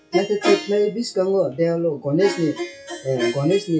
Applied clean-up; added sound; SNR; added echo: classical method WPE with log-MMSE.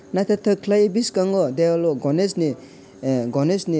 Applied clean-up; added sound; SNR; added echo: none; none; none; none.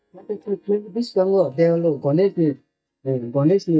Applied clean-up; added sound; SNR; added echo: neural mask model DeepFilterNet 3.